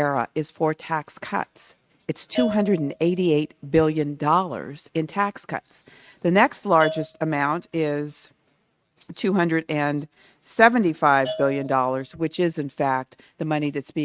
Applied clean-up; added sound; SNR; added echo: neural mask model RNNoise.